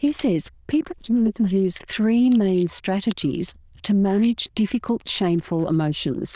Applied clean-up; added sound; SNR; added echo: neural diffusion model UNIVERSE++.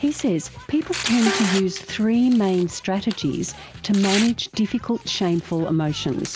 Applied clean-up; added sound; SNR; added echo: none; Tearing + Plucked string instrument; 11 dB; none.